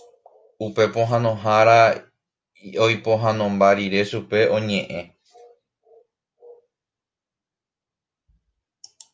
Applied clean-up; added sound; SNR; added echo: none; none; none; none.